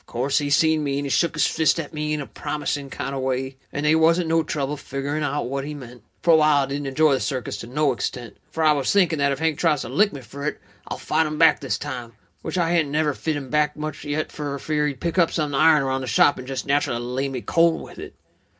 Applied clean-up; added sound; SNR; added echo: none; none; none; reverberation time 0.3 s.